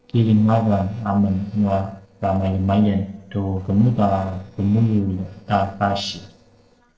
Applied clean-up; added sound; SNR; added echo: neural separator model SepFormer DNS4.